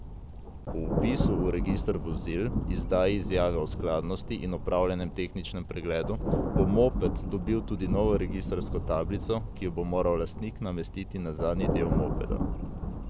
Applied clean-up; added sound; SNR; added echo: none; Thunder; 1 dB; none.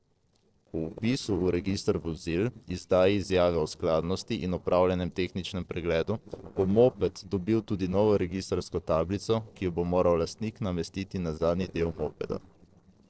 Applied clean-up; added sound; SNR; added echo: neural separator model SepFormer DNS4.